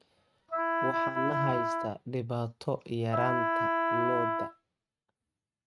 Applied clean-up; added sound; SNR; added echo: neural mask model RNNoise.